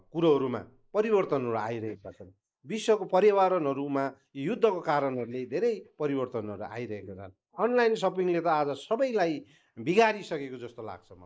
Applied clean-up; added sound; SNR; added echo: neural mask model Resemble Enhance denoiser.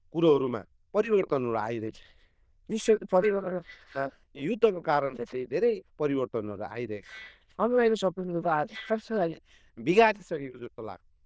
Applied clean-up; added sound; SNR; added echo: neural diffusion model UNIVERSE++.